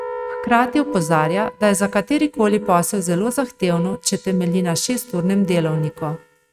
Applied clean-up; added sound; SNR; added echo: neural mask model RNNoise.